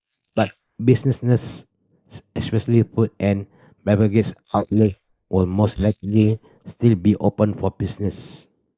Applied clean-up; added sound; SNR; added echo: neural mask model Resemble Enhance denoiser.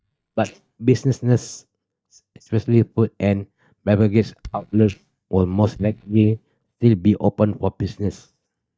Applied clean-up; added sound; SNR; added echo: neural mask model DeepFilterNet 3.